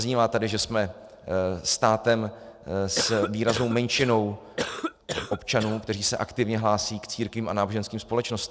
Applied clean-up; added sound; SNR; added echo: none; Cough; 7 dB; none.